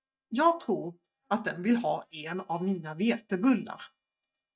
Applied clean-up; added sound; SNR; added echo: neural mask model DeepFilterNet 3.